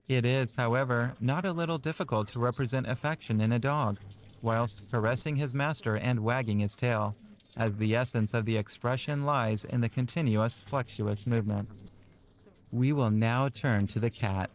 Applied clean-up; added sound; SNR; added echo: neural separator model SepFormer DNS4.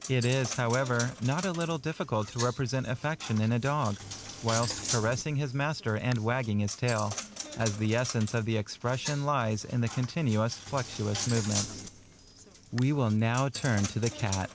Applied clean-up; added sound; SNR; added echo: none; Coin (dropping); 11 dB; none.